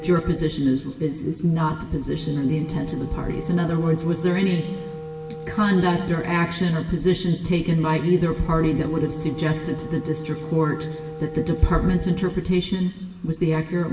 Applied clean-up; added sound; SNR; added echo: none; Wind instrument, woodwind instrument; 13 dB; reverberation time 1.2 s.